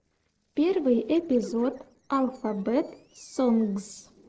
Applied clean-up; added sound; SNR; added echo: neural separator model SepFormer DNS4.